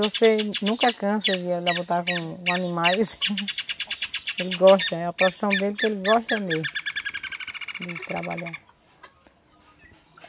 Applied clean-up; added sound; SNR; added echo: none; none; none; none.